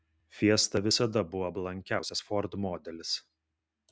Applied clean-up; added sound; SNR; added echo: none; none; none; none.